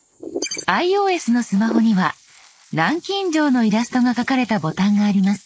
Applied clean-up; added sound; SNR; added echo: neural mask model Resemble Enhance denoiser.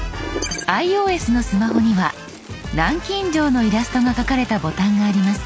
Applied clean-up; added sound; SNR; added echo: none; Wind; 16 dB; none.